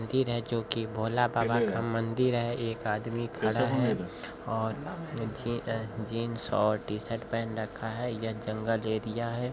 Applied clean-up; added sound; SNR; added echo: none; none; none; none.